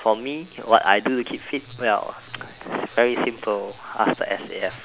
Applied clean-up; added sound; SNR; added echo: none; none; none; none.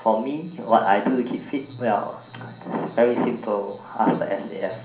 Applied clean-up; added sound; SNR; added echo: none; none; none; reverberation time 0.6 s.